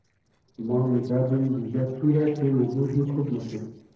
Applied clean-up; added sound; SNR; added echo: neural separator model SepFormer DNS4.